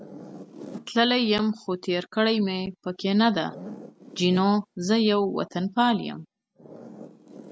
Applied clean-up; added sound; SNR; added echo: none; Zipper (clothing); 20 dB; none.